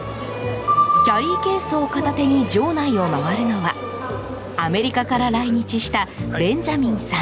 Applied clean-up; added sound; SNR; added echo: none; none; none; none.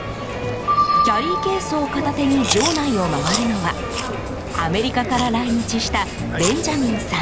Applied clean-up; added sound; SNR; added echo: none; Crowd + Chewing, mastication; 7 dB; none.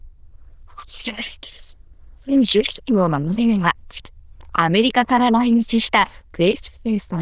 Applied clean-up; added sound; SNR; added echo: neural diffusion model UNIVERSE++.